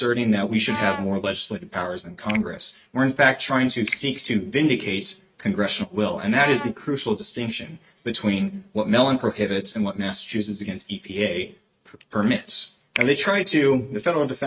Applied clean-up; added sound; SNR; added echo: neural mask model RNNoise.